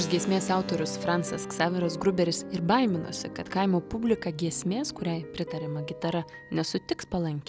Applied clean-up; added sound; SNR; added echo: none; Keyboard (musical); 14 dB; none.